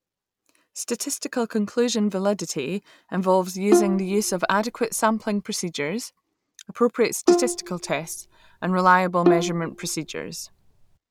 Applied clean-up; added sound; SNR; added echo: none; Bowed string instrument; 1 dB; none.